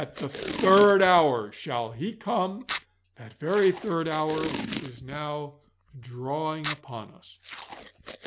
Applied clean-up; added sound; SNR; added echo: none; Packing tape, duct tape; 13 dB; none.